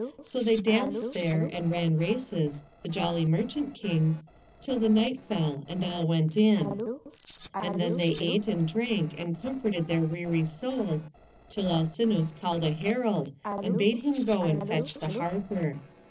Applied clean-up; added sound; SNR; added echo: neural separator model SepFormer DNS4.